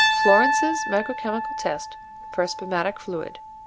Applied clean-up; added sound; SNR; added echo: none; Piano; -1 dB; none.